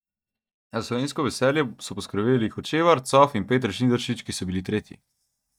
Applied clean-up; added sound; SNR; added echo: neural mask model DeepFilterNet 3.